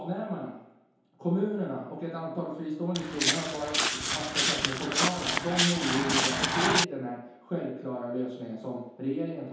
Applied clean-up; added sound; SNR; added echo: none; Walk, footsteps; -4 dB; reverberation time 0.8 s.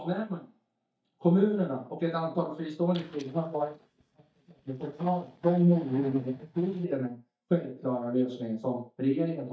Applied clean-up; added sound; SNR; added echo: neural mask model DeepFilterNet 3.